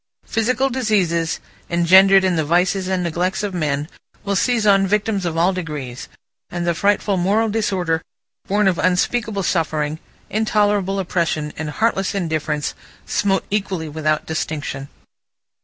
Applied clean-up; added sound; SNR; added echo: none; none; none; none.